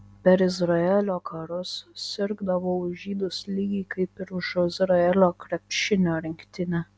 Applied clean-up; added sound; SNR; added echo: none; none; none; none.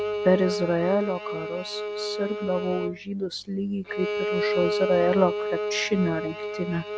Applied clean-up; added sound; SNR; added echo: none; Bowed string instrument; 3 dB; none.